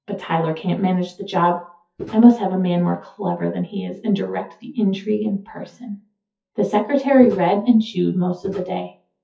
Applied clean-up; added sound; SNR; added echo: classical method WPE with log-MMSE.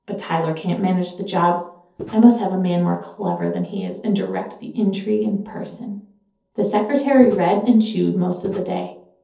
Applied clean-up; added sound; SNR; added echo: neural separator model SepFormer DNS4.